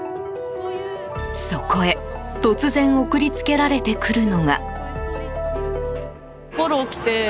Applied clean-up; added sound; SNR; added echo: none; none; none; none.